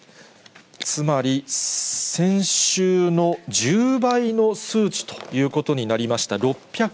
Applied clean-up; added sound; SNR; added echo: none; none; none; none.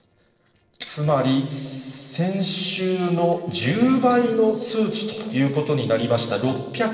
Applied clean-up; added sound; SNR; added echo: neural separator model SepFormer DNS4.